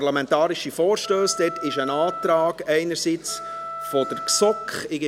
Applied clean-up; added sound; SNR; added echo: none; Wind instrument, woodwind instrument; 11 dB; none.